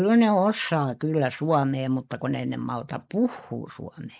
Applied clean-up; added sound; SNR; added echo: neural mask model Resemble Enhance denoiser.